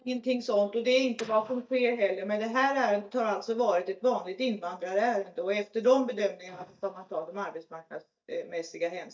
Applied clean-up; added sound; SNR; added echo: neural mask model DeepFilterNet 3.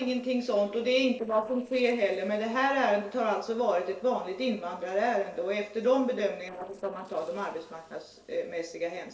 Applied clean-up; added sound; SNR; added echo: neural separator model SepFormer DNS4.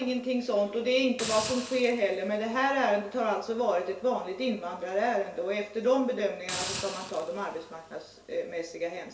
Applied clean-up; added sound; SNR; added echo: none; Hiss; 12 dB; reverberation time 0.4 s.